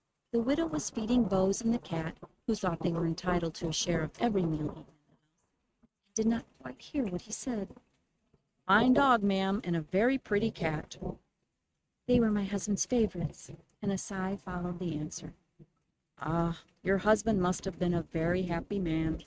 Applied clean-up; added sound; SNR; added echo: neural mask model RNNoise.